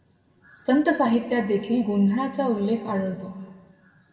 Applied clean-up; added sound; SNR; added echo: none; none; none; reverberation time 1.4 s.